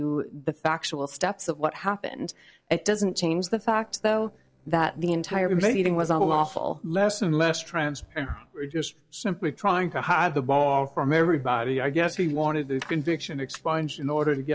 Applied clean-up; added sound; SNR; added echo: neural separator model SepFormer DNS4.